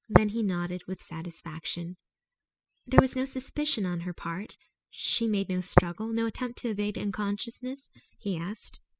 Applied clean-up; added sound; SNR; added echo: classical method spectral subtraction.